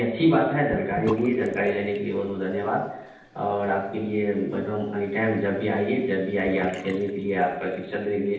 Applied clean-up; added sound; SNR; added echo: none; Bathtub (filling or washing) / Sink (filling or washing); 17 dB; reverberation time 0.9 s.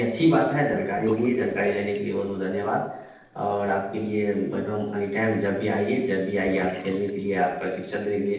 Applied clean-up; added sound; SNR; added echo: neural separator model SepFormer DNS4.